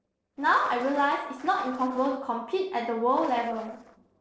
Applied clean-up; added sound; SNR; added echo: neural separator model SepFormer DNS4.